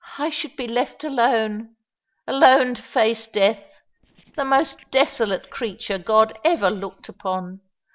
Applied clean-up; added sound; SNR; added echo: neural separator model SepFormer DNS4.